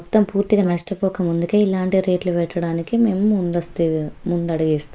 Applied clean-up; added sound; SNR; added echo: neural mask model Resemble Enhance denoiser.